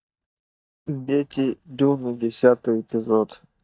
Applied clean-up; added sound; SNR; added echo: neural mask model DeepFilterNet 3.